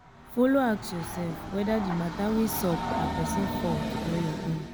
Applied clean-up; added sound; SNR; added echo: none; Train; 5 dB; none.